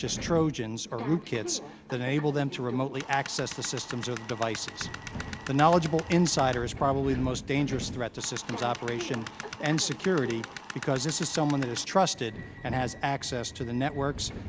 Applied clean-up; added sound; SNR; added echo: none; Tools + Subway, metro, underground; 11 dB; none.